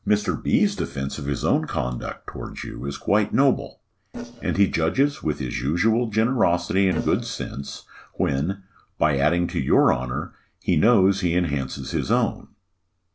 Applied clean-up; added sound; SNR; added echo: neural separator model SepFormer DNS4.